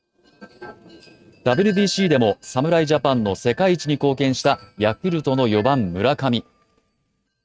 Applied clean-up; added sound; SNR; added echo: neural mask model RNNoise.